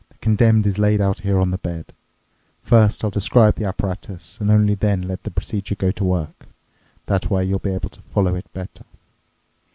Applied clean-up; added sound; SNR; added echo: none; none; none; none.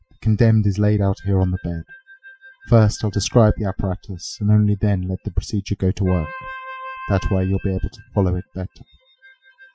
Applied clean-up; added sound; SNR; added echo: classical method Wiener filter.